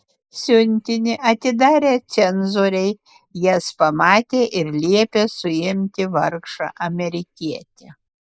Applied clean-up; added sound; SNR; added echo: neural mask model Resemble Enhance denoiser.